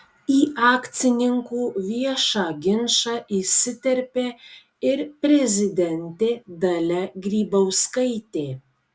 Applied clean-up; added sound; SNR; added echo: none; none; none; none.